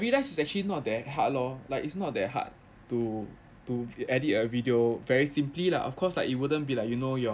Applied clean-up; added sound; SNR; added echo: none; none; none; none.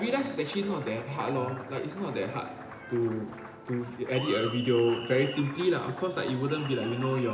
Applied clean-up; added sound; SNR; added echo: none; Applause; 13 dB; reverberation time 0.8 s.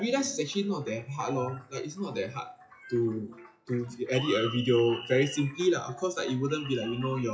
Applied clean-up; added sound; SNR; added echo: classical method WPE with log-MMSE.